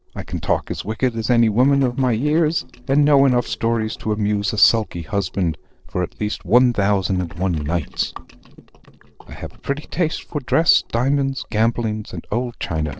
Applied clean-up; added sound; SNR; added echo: neural separator model SepFormer DNS4.